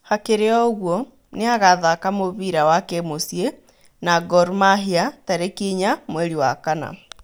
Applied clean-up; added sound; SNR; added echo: none; none; none; none.